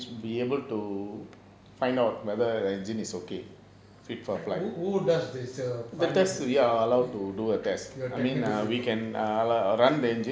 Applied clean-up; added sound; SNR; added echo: none; none; none; none.